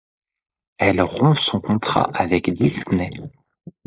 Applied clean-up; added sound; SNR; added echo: neural mask model Resemble Enhance denoiser.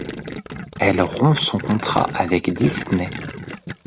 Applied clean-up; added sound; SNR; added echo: none; Gurgling; 10 dB; none.